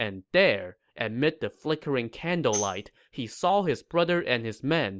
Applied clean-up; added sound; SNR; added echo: none; Tambourine; 12 dB; none.